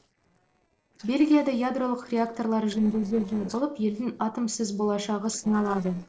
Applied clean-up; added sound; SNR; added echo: neural separator model SepFormer DNS4.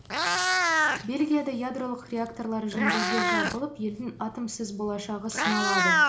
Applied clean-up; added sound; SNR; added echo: none; Meow; -3 dB; reverberation time 0.4 s.